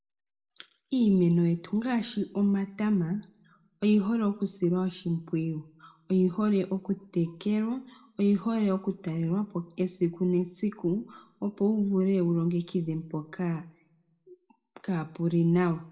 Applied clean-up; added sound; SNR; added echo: none; none; none; reverberation time 0.5 s.